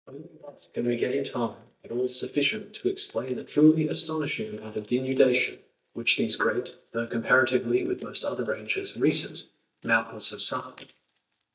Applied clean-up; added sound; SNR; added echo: neural mask model DeepFilterNet 3.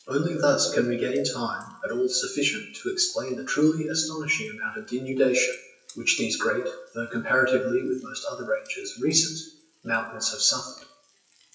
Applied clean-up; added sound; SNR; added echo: classical method WPE with log-MMSE.